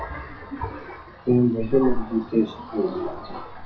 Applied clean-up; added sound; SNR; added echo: classical method WPE with log-MMSE.